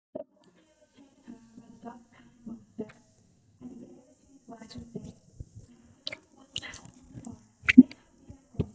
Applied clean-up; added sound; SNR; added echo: neural mask model DeepFilterNet 3.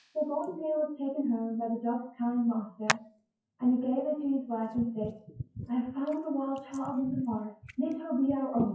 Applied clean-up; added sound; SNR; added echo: classical method WPE with log-MMSE.